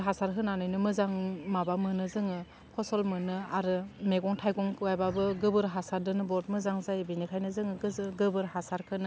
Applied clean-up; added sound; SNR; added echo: none; none; none; none.